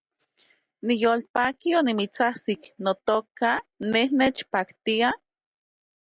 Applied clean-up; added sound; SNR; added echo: none; none; none; none.